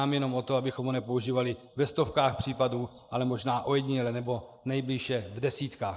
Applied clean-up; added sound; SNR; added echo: neural mask model Resemble Enhance denoiser.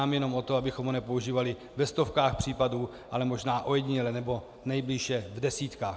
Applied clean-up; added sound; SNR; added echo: none; none; none; none.